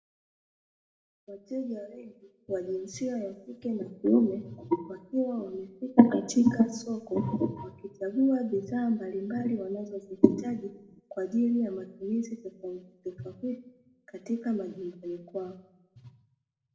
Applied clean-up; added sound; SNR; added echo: none; none; none; reverberation time 0.6 s.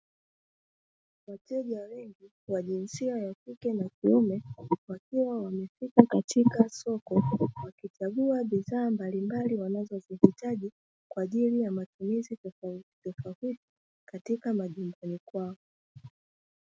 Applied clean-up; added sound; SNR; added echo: none; none; none; none.